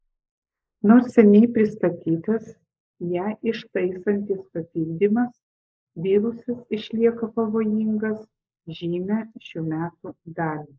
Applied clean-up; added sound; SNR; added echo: neural mask model Resemble Enhance denoiser.